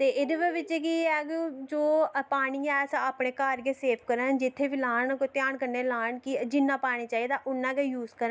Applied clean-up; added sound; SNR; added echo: none; none; none; none.